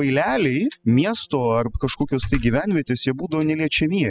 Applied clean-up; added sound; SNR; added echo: classical method spectral subtraction.